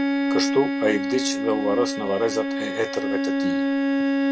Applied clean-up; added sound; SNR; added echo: none; Bowed string instrument; -2 dB; none.